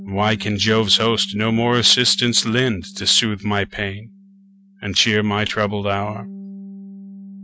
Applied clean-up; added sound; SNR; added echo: neural mask model RNNoise.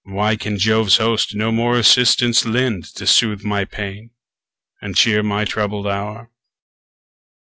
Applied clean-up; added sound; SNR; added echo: none; none; none; none.